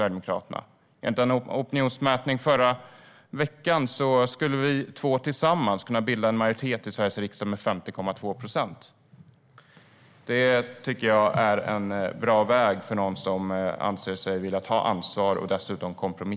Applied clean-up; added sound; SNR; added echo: none; none; none; none.